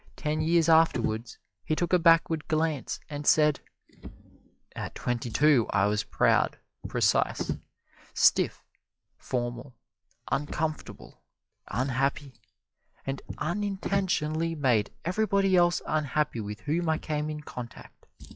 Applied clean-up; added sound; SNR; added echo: classical method log-MMSE.